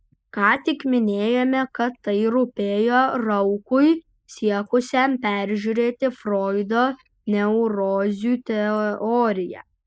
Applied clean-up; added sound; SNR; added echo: neural mask model Resemble Enhance denoiser.